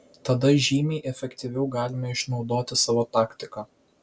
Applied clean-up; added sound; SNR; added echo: none; none; none; none.